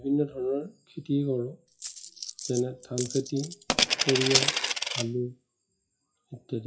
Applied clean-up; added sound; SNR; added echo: classical method WPE with log-MMSE.